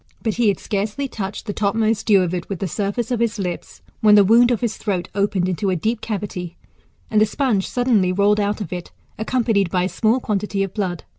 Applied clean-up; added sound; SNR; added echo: none; none; none; none.